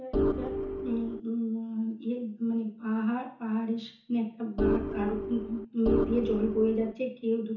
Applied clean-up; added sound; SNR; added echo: none; Organ; 0 dB; reverberation time 0.7 s.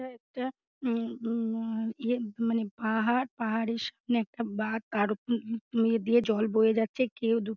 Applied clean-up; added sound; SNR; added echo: none; none; none; none.